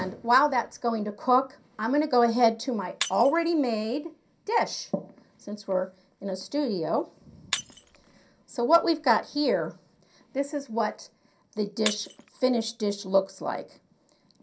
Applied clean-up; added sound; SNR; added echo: none; Shatter; 15 dB; reverberation time 0.3 s.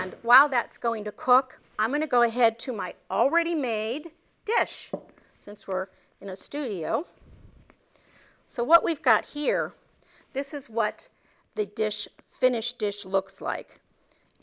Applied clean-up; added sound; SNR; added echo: none; none; none; none.